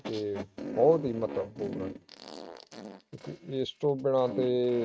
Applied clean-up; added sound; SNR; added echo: neural mask model RNNoise.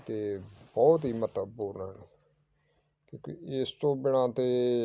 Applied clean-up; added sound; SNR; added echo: none; none; none; none.